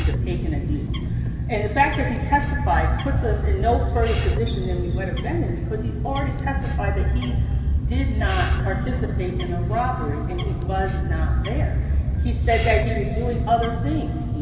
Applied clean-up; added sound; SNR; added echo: none; Bird; -4 dB; reverberation time 2.5 s.